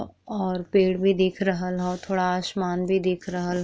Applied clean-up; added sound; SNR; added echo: none; none; none; none.